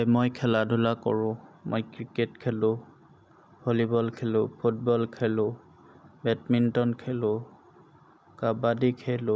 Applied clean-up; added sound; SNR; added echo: none; none; none; none.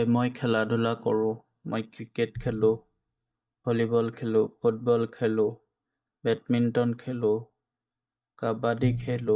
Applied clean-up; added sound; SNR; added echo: neural mask model DeepFilterNet 3.